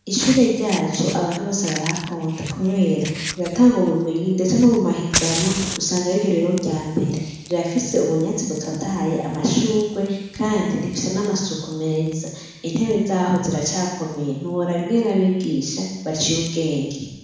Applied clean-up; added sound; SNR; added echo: none; Fire; 14 dB; reverberation time 1.1 s.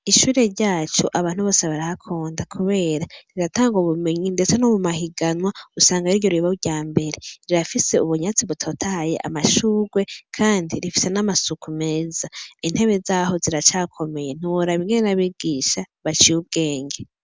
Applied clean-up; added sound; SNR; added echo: none; none; none; none.